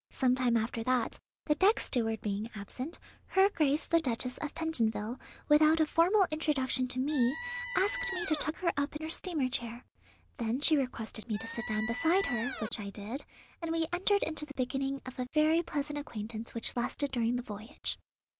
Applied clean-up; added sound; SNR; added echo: none; Squeak; 7 dB; none.